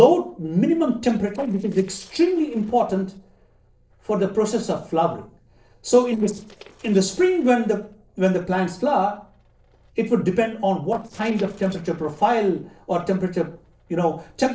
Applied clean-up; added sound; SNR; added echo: neural separator model SepFormer DNS4.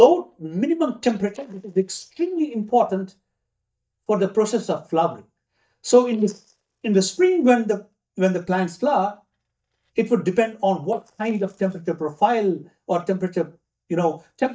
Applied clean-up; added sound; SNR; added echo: neural mask model DeepFilterNet 3.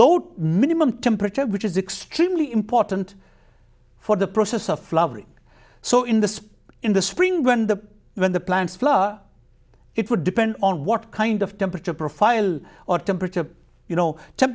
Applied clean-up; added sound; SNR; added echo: none; none; none; none.